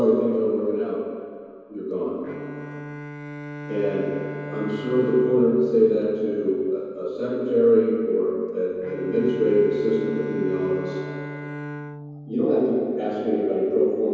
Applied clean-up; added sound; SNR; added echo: none; Bowed string instrument; 14 dB; reverberation time 2.2 s.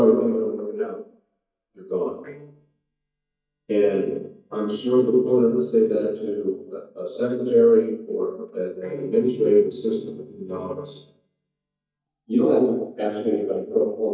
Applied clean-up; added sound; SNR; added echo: neural mask model DeepFilterNet 3.